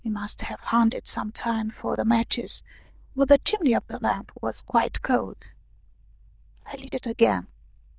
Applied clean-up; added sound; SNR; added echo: neural diffusion model UNIVERSE++.